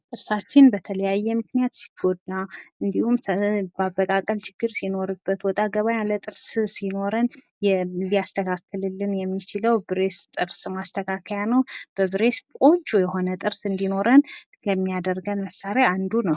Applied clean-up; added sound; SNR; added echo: none; none; none; none.